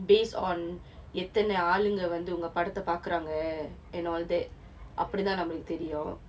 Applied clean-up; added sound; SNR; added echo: none; none; none; none.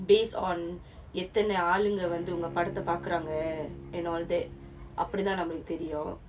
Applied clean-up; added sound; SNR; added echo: none; Bowed string instrument; 16 dB; none.